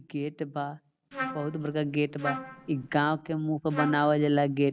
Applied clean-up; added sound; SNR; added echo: none; Trumpet; 10 dB; none.